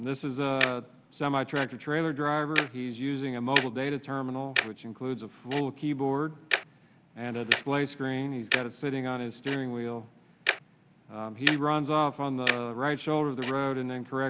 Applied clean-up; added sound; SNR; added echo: none; Tick-tock; 4 dB; none.